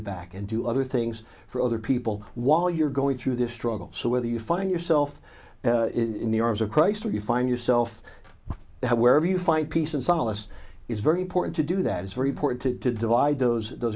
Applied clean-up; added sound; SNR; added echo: none; none; none; none.